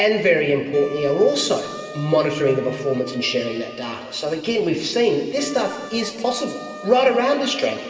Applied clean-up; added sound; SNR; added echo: none; Wind instrument, woodwind instrument; 16 dB; reverberation time 2.5 s.